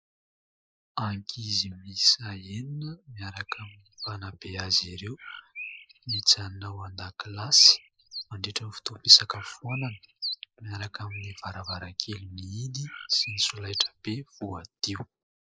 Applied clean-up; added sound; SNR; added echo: neural mask model Resemble Enhance denoiser.